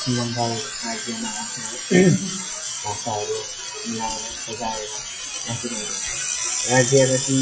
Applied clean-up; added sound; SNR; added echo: classical method WPE with log-MMSE.